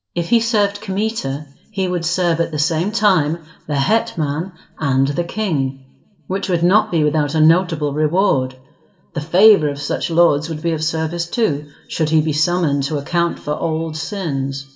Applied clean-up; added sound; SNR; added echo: none; none; none; reverberation time 0.7 s.